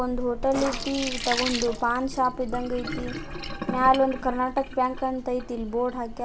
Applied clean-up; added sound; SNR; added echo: none; Sink (filling or washing); 7 dB; none.